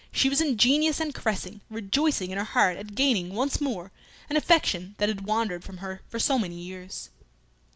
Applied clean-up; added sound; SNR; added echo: none; none; none; none.